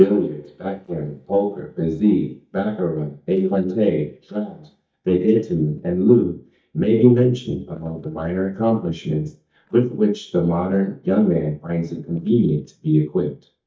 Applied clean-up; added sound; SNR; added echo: neural mask model DeepFilterNet 3.